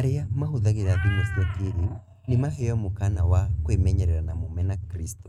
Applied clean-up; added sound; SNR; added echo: neural mask model RNNoise.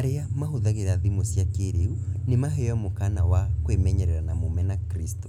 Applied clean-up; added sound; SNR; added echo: none; none; none; none.